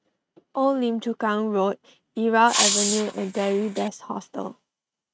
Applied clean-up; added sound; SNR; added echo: neural mask model RNNoise.